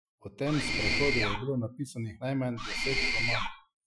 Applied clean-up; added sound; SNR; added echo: classical method Wiener filter.